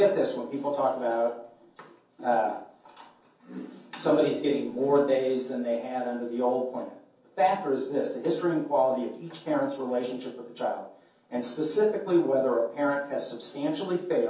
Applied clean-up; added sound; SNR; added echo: none; none; none; reverberation time 0.6 s.